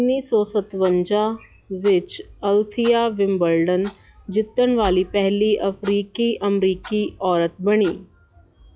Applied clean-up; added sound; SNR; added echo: classical method log-MMSE.